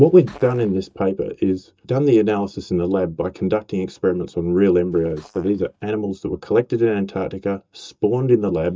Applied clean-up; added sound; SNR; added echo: neural mask model DeepFilterNet 3.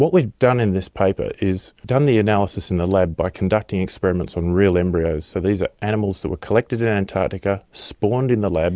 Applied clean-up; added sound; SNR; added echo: none; none; none; none.